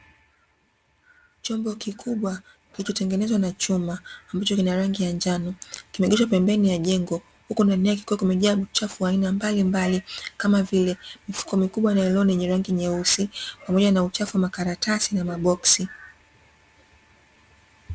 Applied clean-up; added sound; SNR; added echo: none; none; none; none.